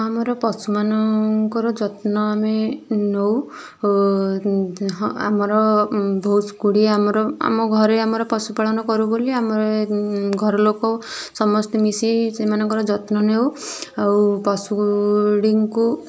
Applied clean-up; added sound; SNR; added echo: none; none; none; none.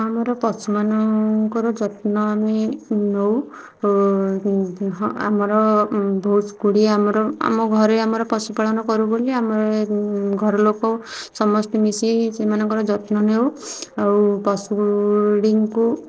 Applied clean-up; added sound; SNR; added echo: neural separator model SepFormer DNS4.